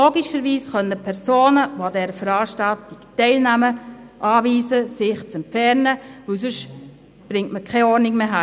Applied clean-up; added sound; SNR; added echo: none; none; none; none.